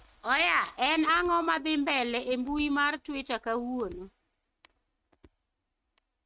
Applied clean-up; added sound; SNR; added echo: neural mask model RNNoise.